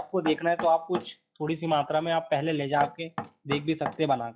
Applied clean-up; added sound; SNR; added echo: classical method log-MMSE.